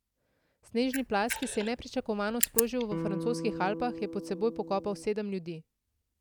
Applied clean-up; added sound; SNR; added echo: none; Camera + Electric guitar; 4 dB; none.